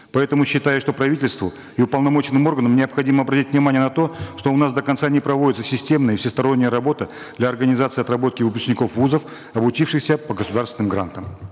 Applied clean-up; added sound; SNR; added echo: none; none; none; none.